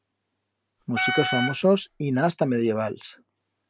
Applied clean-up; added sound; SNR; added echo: none; Wind instrument, woodwind instrument; 3 dB; none.